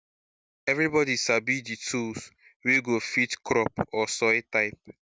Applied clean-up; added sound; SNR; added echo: none; none; none; none.